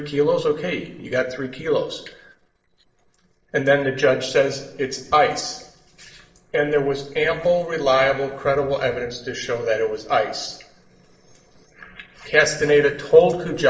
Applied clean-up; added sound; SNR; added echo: neural separator model SepFormer DNS4.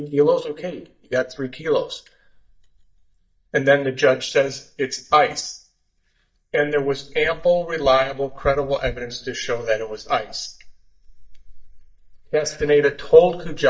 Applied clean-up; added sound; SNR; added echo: neural mask model DeepFilterNet 3.